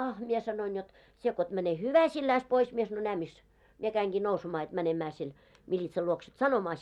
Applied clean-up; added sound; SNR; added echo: none; none; none; none.